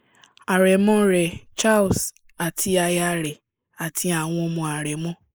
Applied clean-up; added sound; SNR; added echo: neural mask model Resemble Enhance denoiser.